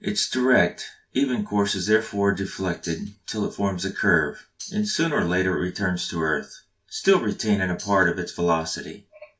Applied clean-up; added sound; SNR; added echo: none; Tambourine; 16 dB; reverberation time 0.1 s.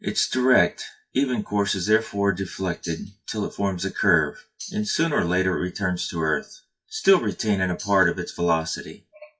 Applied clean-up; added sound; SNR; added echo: classical method WPE with log-MMSE.